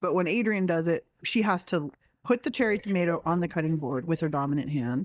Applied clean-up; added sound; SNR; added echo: neural mask model DeepFilterNet 3.